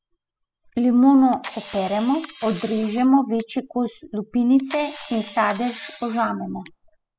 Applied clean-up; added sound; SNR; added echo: classical method spectral subtraction.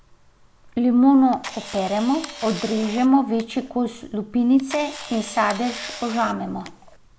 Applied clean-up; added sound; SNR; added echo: none; Camera; 15 dB; none.